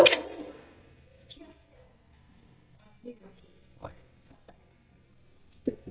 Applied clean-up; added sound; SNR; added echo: neural mask model DeepFilterNet 3.